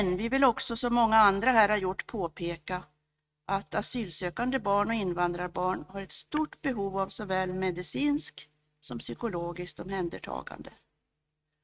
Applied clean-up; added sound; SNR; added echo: neural mask model RNNoise.